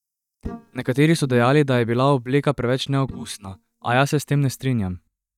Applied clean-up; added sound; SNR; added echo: neural mask model DeepFilterNet 3.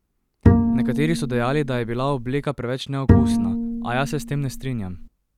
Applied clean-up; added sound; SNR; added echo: none; Bowed string instrument; -4 dB; none.